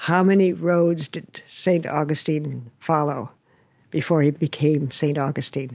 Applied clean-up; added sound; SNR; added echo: none; none; none; none.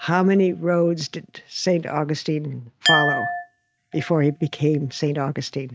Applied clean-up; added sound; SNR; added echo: neural mask model RNNoise.